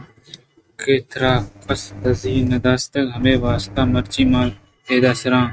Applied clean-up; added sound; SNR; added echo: neural mask model RNNoise.